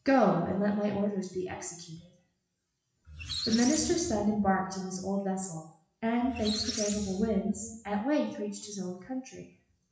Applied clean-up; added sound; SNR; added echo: classical method WPE with log-MMSE.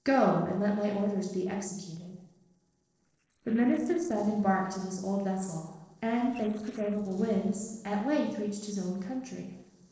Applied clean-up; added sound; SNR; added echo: neural separator model SepFormer DNS4.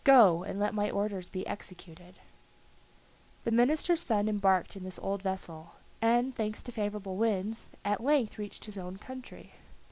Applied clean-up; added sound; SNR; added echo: none; none; none; none.